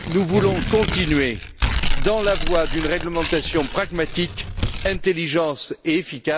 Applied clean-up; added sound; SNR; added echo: none; Tearing; 3 dB; none.